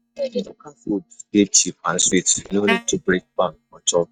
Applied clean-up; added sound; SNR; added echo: neural mask model DeepFilterNet 3.